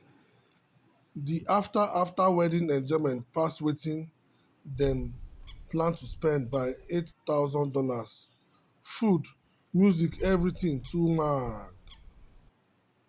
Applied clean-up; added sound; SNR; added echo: none; Bird; 13 dB; none.